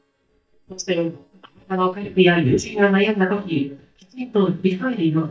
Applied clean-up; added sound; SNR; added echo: neural mask model DeepFilterNet 3.